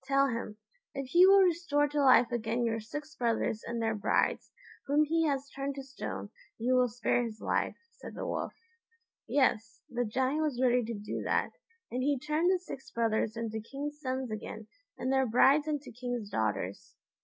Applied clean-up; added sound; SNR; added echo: none; none; none; none.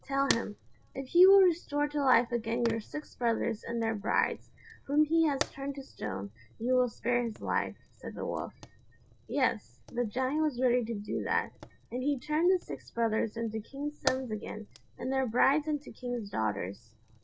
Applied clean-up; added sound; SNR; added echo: none; Fire; 15 dB; reverberation time 0.3 s.